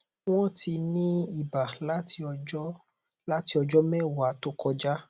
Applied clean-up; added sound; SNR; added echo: none; none; none; none.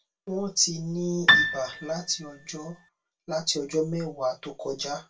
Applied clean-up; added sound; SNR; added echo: none; Piano; -5 dB; reverberation time 0.2 s.